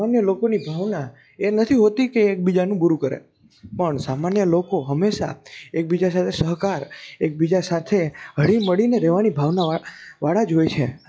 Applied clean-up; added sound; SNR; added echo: classical method log-MMSE.